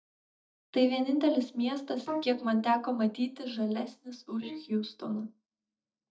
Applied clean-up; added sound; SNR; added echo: neural mask model DeepFilterNet 3.